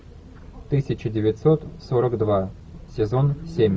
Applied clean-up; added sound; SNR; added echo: none; none; none; none.